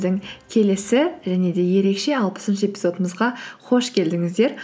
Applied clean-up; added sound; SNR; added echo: none; none; none; none.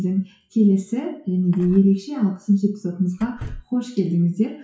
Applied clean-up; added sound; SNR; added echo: classical method WPE with log-MMSE.